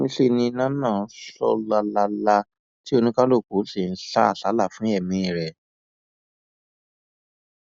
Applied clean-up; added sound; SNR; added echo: none; none; none; none.